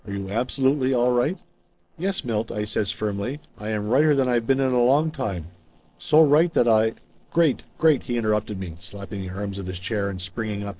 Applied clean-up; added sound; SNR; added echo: neural separator model SepFormer DNS4.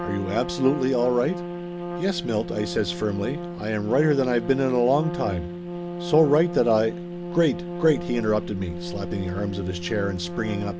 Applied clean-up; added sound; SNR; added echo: none; Trumpet; 8 dB; none.